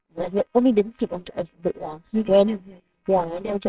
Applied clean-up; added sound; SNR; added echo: neural separator model SepFormer WHAMR!.